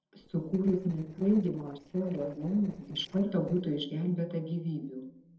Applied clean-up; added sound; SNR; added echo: neural separator model SepFormer DNS4.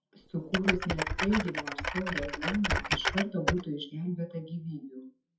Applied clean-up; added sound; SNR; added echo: classical method WPE with log-MMSE.